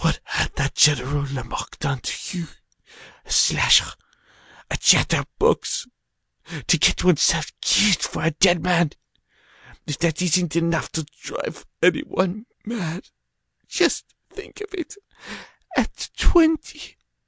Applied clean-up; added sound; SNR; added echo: none; none; none; none.